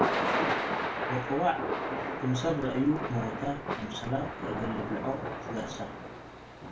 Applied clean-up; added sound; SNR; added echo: none; Thunder / Rain; 0 dB; reverberation time 0.2 s.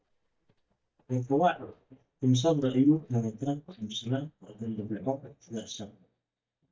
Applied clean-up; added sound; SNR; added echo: neural mask model DeepFilterNet 3.